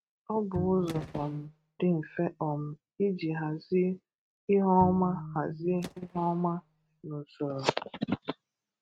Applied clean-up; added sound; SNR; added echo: neural mask model RNNoise.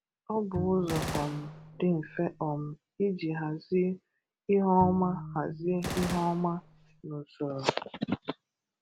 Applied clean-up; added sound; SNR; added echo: none; Gunshot, gunfire + Bowed string instrument; 9 dB; none.